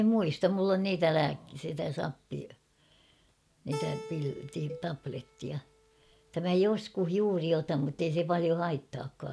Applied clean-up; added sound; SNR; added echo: none; Cowbell + Keyboard (musical); 18 dB; none.